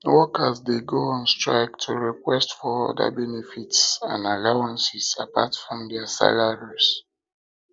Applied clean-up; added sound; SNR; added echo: none; none; none; none.